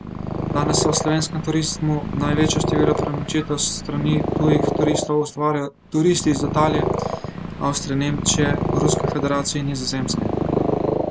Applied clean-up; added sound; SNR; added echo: none; Purr; 1 dB; none.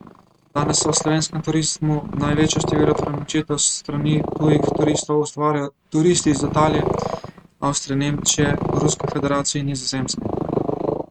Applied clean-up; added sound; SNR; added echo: neural mask model RNNoise.